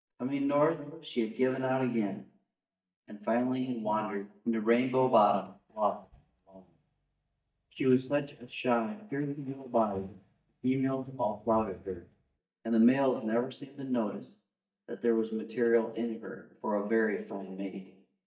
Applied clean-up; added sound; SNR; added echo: neural mask model DeepFilterNet 3.